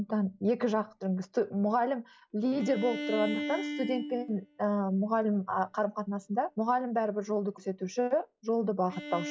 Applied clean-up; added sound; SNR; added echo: classical method log-MMSE.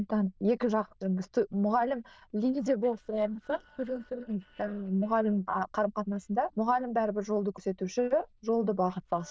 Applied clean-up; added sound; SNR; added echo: neural diffusion model UNIVERSE++.